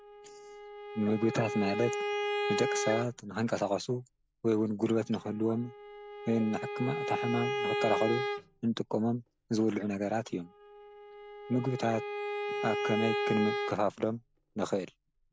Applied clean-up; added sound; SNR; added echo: none; Bowed string instrument; 4 dB; none.